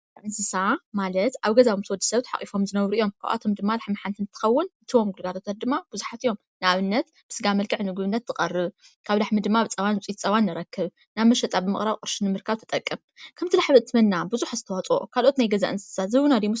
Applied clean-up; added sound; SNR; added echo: none; none; none; none.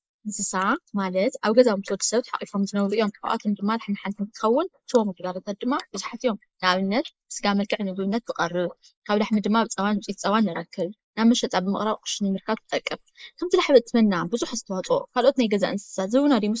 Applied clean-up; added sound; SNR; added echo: neural mask model Resemble Enhance denoiser.